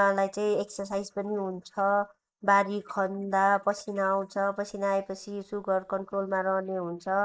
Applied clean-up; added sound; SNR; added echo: neural mask model Resemble Enhance denoiser.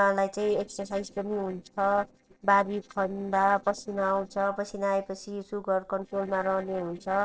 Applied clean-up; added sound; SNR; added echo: neural separator model SepFormer DNS4.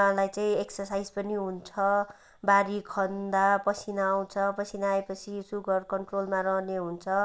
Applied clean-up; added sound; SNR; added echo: none; none; none; none.